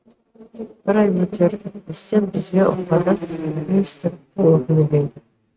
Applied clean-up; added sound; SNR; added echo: neural mask model RNNoise.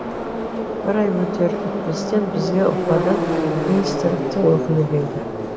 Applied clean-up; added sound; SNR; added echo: none; Subway, metro, underground; 2 dB; none.